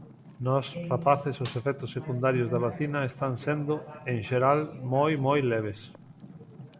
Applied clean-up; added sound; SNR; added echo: none; Snare drum + Fire; 19 dB; none.